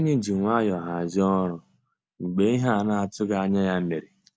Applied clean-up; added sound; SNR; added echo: none; none; none; none.